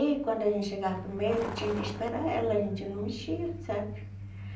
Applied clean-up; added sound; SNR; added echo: none; Truck; 9 dB; reverberation time 0.6 s.